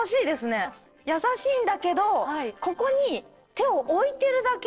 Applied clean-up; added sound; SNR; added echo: neural separator model SepFormer DNS4.